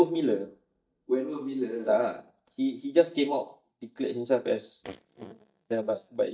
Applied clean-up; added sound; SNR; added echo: neural mask model DeepFilterNet 3.